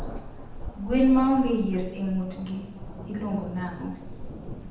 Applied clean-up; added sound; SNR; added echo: none; Thunder; 9 dB; reverberation time 0.8 s.